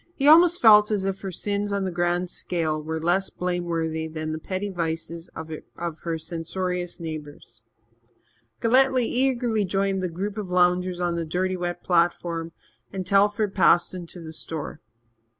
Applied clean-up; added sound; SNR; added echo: none; none; none; none.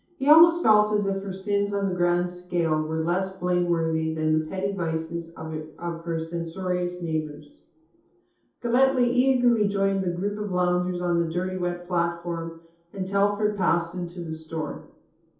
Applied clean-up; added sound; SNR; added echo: none; none; none; reverberation time 0.6 s.